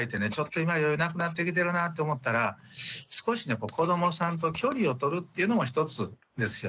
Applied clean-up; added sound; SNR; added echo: neural mask model Resemble Enhance denoiser.